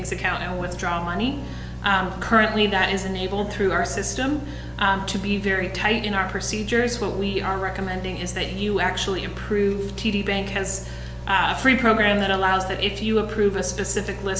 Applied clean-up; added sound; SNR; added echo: none; Wind instrument, woodwind instrument; 19 dB; none.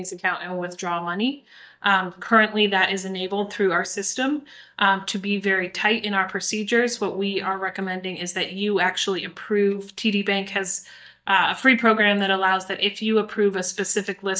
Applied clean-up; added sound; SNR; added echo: neural mask model DeepFilterNet 3.